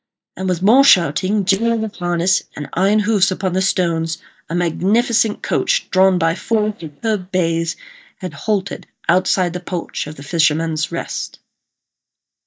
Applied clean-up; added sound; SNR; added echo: neural mask model DeepFilterNet 3.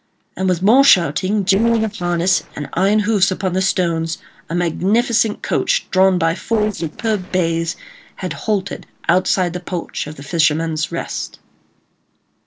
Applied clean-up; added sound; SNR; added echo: neural separator model SepFormer DNS4.